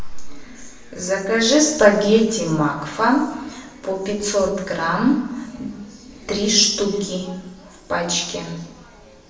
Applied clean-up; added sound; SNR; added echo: none; none; none; reverberation time 0.8 s.